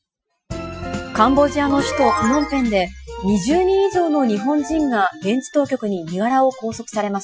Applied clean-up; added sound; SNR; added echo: classical method Wiener filter.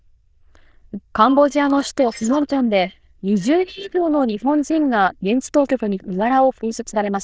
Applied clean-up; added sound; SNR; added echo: neural diffusion model UNIVERSE++.